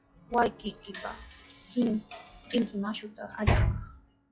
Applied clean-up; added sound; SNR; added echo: classical method log-MMSE.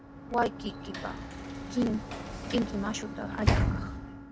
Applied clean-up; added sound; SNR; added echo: none; Sliding door / Slam; 0 dB; none.